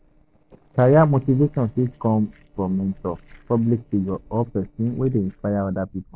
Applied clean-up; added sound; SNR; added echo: neural separator model SepFormer DNS4.